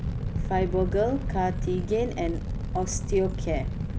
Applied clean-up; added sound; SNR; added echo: none; Fire; 1 dB; none.